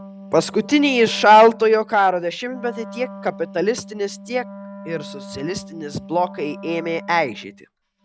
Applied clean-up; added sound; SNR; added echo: none; Wind instrument, woodwind instrument; 17 dB; none.